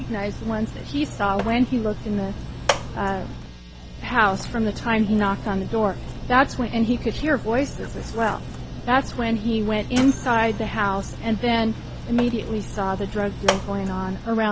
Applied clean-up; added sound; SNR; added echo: none; Mechanisms; 8 dB; none.